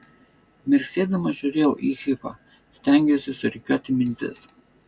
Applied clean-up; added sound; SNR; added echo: none; none; none; none.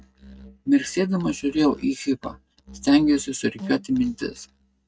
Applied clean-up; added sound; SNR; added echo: neural mask model RNNoise.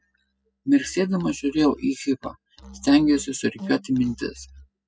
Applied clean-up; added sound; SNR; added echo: classical method spectral subtraction.